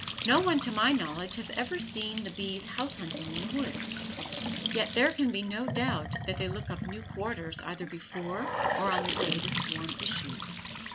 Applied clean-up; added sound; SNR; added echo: none; Trickle, dribble / Bathtub (filling or washing) / Sink (filling or washing) / Gurgling / Splash, splatter; 0 dB; none.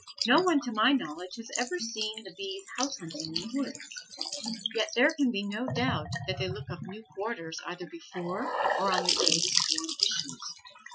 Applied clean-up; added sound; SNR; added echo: classical method Wiener filter.